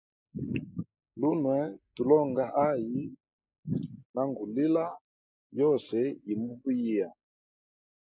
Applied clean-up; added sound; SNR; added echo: neural mask model Resemble Enhance denoiser.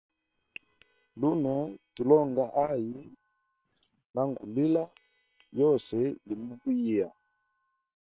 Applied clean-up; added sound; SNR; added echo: neural separator model SepFormer WHAM!.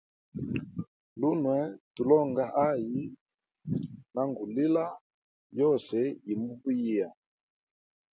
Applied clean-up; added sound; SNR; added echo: none; none; none; none.